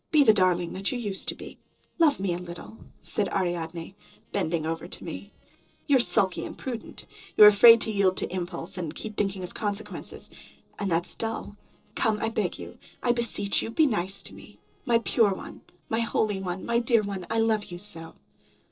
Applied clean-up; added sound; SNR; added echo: neural separator model SepFormer DNS4.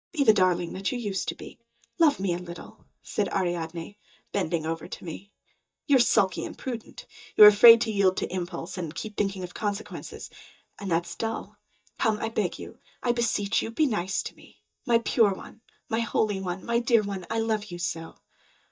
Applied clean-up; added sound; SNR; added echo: neural mask model DeepFilterNet 3.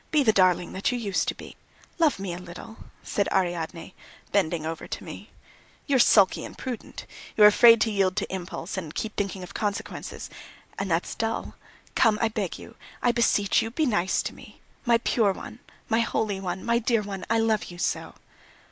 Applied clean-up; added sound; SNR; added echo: none; none; none; none.